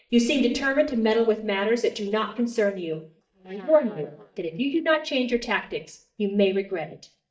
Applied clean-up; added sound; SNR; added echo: neural mask model DeepFilterNet 3.